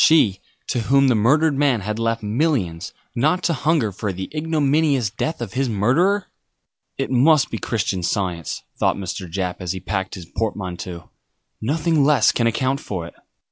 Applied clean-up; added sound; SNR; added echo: none; none; none; none.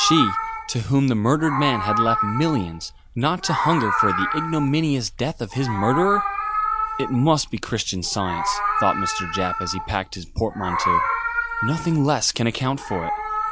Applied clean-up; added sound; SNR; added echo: none; Meow; 2 dB; none.